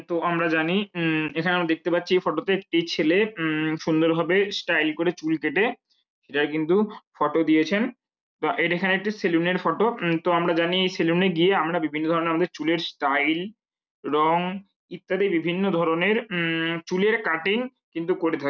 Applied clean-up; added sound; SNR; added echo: none; none; none; none.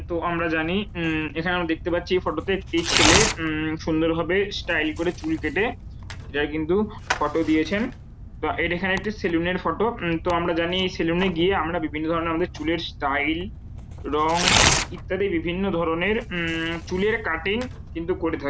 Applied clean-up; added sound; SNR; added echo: none; Tearing; 5 dB; none.